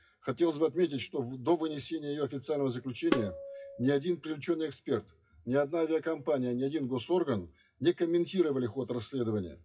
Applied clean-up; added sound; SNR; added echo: classical method WPE with log-MMSE.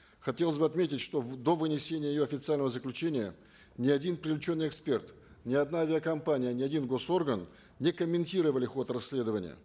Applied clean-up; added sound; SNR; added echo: none; none; none; none.